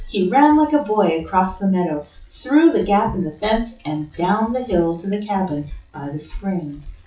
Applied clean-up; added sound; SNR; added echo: classical method WPE with log-MMSE.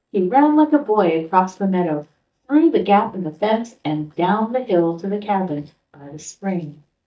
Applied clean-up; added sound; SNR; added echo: neural mask model DeepFilterNet 3.